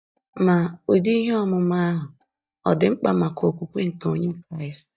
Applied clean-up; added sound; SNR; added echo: neural mask model DeepFilterNet 3.